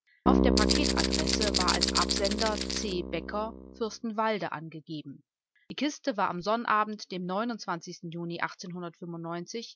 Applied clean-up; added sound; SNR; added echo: none; Rattle (instrument) + Keyboard (musical); -5 dB; none.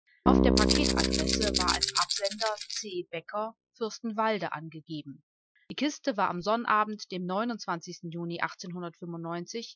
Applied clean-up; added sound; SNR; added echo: classical method Wiener filter.